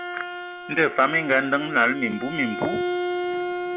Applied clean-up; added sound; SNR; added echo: none; Bowed string instrument; 5 dB; none.